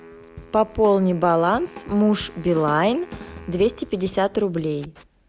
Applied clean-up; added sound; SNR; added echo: none; Wind instrument, woodwind instrument + Drum / Drum kit; 19 dB; none.